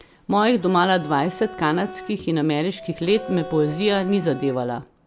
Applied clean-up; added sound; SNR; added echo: none; Subway, metro, underground / Doorbell + Bowed string instrument; 15 dB; none.